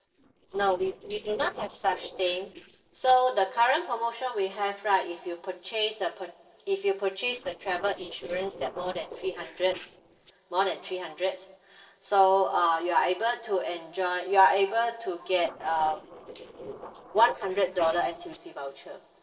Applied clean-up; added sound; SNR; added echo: neural separator model SepFormer DNS4.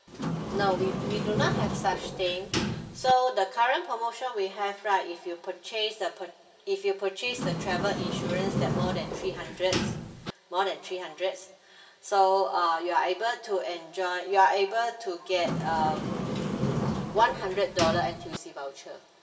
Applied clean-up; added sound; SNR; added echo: none; Sliding door; 2 dB; reverberation time 2.8 s.